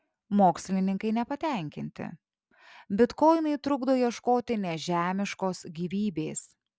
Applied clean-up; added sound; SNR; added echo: none; none; none; none.